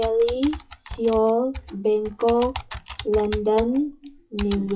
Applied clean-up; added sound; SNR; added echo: classical method WPE with log-MMSE.